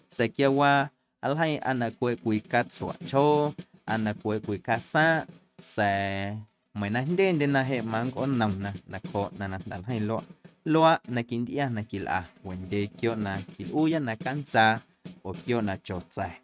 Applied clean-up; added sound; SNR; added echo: neural mask model RNNoise.